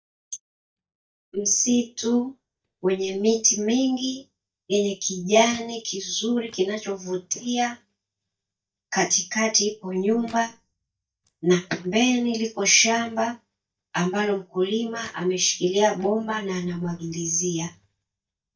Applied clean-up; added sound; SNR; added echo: neural mask model DeepFilterNet 3.